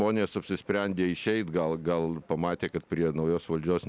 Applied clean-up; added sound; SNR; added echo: none; none; none; none.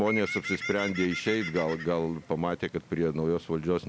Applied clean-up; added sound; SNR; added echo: none; Bird; 10 dB; none.